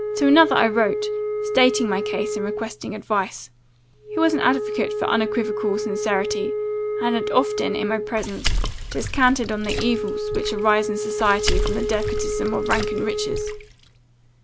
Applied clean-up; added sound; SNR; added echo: none; Wind instrument, woodwind instrument + Water / Splash, splatter; 2 dB; none.